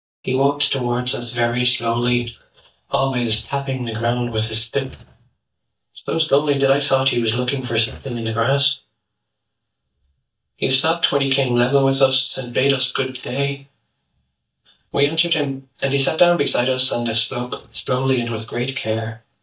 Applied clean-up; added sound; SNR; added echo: neural mask model DeepFilterNet 3.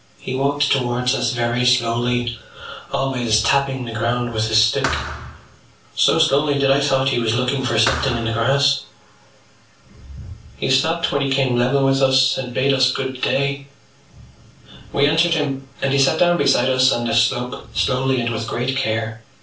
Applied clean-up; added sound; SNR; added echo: none; Thump, thud; 8 dB; reverberation time 0.3 s.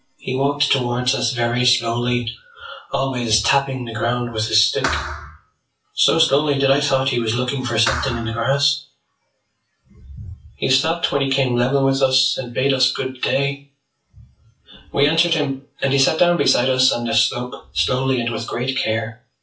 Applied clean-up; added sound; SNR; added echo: classical method WPE with log-MMSE.